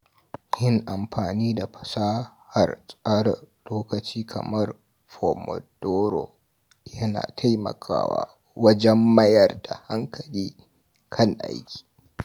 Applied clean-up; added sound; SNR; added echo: none; none; none; none.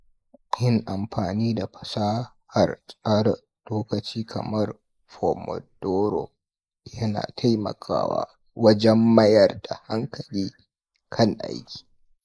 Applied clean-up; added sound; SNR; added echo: neural mask model Resemble Enhance denoiser.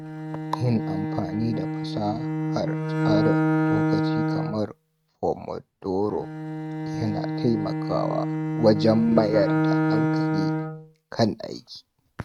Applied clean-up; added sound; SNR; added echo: neural mask model RNNoise.